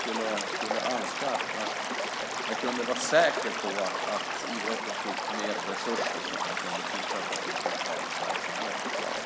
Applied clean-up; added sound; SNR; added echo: none; Stream / Liquid; -2 dB; none.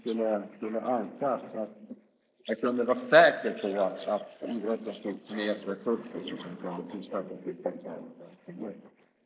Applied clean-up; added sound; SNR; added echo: neural mask model Resemble Enhance denoiser.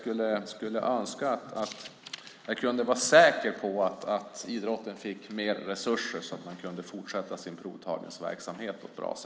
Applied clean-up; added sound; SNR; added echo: none; none; none; none.